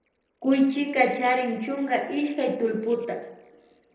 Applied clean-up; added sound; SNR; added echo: neural separator model SepFormer DNS4.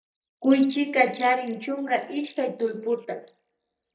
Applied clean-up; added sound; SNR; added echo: neural mask model DeepFilterNet 3.